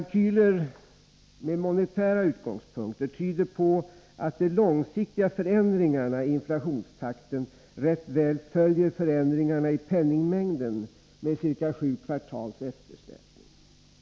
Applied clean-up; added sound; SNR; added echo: none; none; none; none.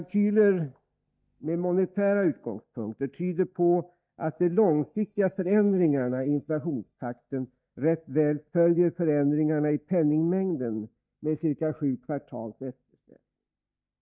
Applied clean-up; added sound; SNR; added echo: neural mask model DeepFilterNet 3.